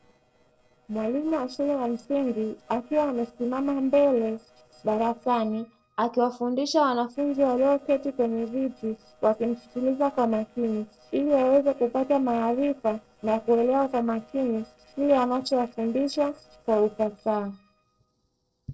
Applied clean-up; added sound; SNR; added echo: neural separator model SepFormer DNS4.